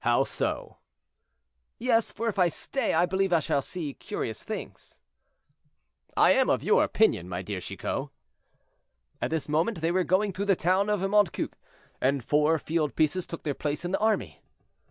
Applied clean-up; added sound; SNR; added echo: none; none; none; none.